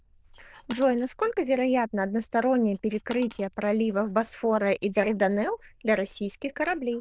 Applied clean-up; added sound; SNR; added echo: neural diffusion model UNIVERSE++.